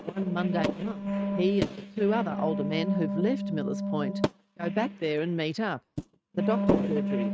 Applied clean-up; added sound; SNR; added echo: neural mask model RNNoise.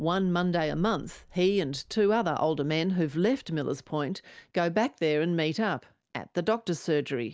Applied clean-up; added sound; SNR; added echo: none; none; none; none.